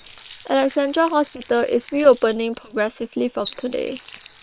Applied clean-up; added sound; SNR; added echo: neural separator model SepFormer WHAM!.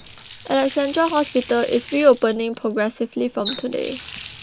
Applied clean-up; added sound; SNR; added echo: none; Water tap, faucet; 16 dB; none.